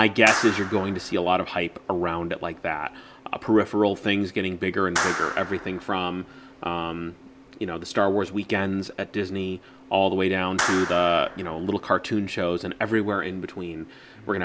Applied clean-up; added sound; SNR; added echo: none; Clapping; 9 dB; none.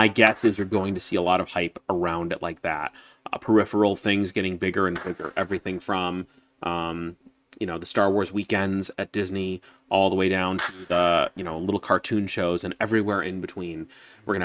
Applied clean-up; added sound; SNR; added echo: neural mask model RNNoise.